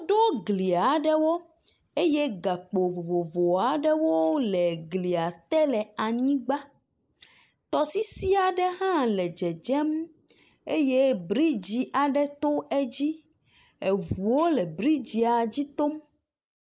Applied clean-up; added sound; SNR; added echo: neural mask model Resemble Enhance denoiser.